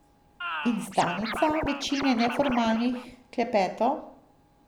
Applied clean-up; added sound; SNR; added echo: none; Scratching (performance technique); 7 dB; none.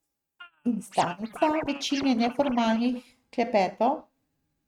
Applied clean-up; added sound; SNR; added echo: neural mask model RNNoise.